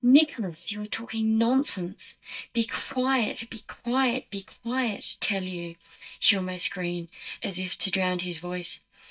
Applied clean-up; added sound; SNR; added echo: neural mask model DeepFilterNet 3.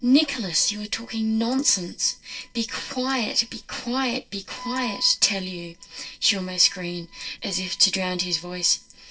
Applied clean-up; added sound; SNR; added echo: neural separator model SepFormer DNS4.